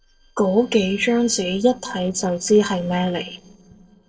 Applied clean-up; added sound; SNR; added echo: neural separator model SepFormer DNS4.